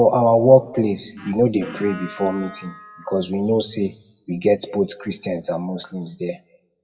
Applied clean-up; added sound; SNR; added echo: classical method WPE with log-MMSE.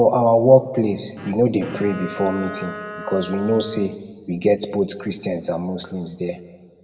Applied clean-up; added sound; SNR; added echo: none; Bowed string instrument; 14 dB; reverberation time 1.6 s.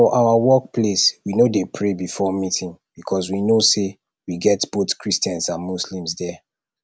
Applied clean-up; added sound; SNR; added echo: none; none; none; none.